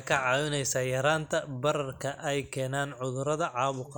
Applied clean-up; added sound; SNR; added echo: none; none; none; none.